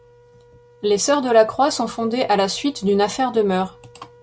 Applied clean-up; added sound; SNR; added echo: none; none; none; none.